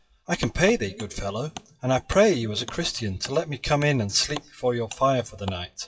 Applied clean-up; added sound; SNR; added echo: classical method WPE with log-MMSE.